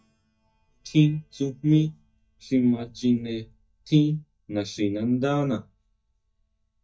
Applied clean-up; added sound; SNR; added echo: neural mask model DeepFilterNet 3.